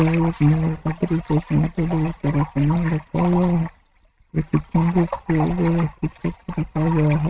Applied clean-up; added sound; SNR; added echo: neural mask model RNNoise.